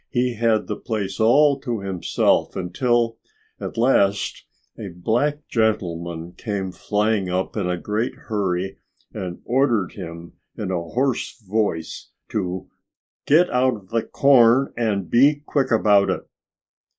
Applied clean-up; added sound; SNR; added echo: neural mask model Resemble Enhance denoiser.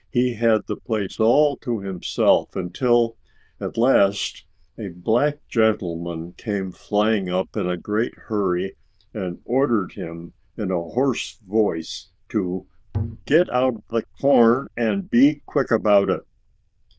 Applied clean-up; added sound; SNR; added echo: neural diffusion model UNIVERSE++.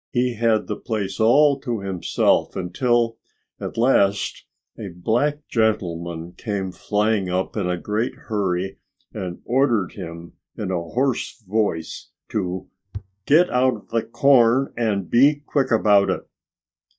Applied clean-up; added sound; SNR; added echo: neural mask model DeepFilterNet 3.